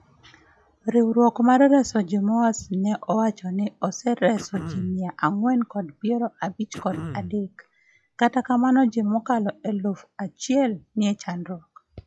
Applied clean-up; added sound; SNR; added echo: classical method log-MMSE.